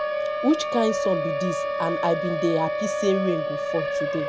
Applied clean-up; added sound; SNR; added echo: none; Siren; 0 dB; none.